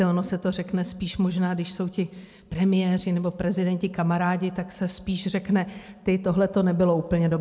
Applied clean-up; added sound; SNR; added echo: none; none; none; none.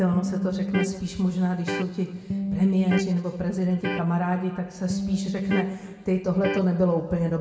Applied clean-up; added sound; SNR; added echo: none; Electric guitar; 5 dB; reverberation time 1.5 s.